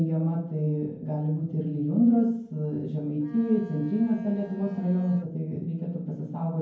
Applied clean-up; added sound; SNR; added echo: none; Bowed string instrument; 20 dB; reverberation time 0.9 s.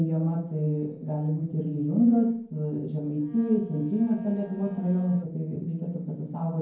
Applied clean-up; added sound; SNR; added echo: neural separator model SepFormer DNS4.